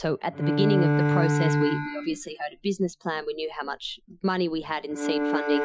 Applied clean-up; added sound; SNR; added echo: classical method Wiener filter.